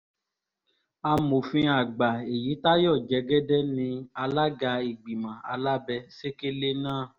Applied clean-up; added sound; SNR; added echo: none; none; none; none.